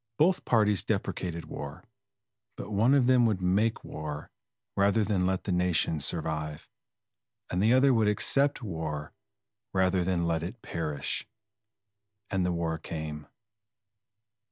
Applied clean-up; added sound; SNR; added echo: none; none; none; none.